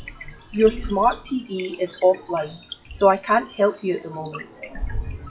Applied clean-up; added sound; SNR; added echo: classical method WPE with log-MMSE.